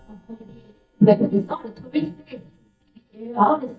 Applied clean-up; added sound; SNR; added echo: neural mask model DeepFilterNet 3.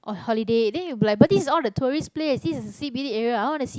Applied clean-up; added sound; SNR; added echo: none; none; none; none.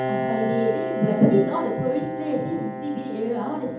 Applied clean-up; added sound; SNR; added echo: none; Piano; 5 dB; reverberation time 0.8 s.